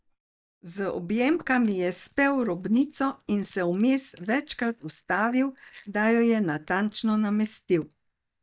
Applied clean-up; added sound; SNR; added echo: neural mask model DeepFilterNet 3.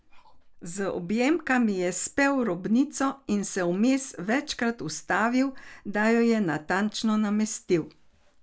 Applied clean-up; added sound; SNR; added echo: none; none; none; none.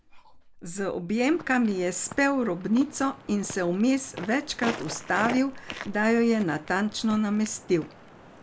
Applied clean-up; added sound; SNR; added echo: none; Walk, footsteps; 15 dB; none.